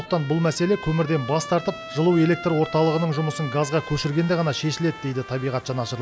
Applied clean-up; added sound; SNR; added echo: none; Trumpet; 14 dB; none.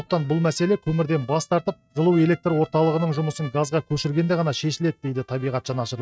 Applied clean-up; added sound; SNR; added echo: neural mask model RNNoise.